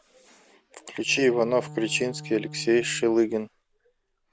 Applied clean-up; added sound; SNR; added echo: none; Wind instrument, woodwind instrument; 18 dB; none.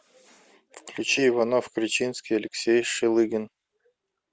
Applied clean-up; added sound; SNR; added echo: none; none; none; none.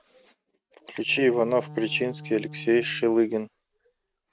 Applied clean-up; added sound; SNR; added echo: neural mask model RNNoise.